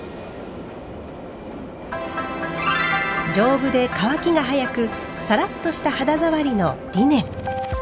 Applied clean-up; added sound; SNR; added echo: none; Subway, metro, underground; 12 dB; none.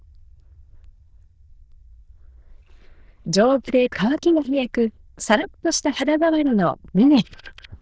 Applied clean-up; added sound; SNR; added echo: neural diffusion model UNIVERSE++.